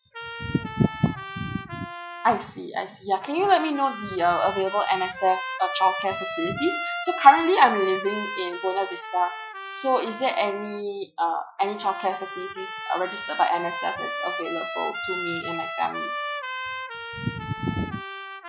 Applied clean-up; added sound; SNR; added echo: classical method Wiener filter.